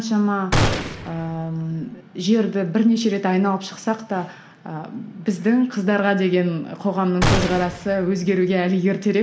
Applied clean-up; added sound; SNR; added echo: none; Gunshot, gunfire; 3 dB; reverberation time 0.6 s.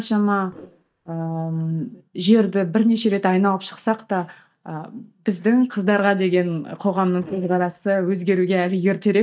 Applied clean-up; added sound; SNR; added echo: neural mask model DeepFilterNet 3.